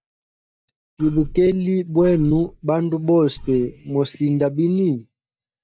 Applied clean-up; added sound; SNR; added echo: neural mask model DeepFilterNet 3.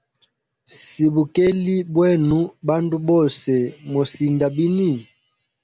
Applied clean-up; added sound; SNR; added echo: none; none; none; none.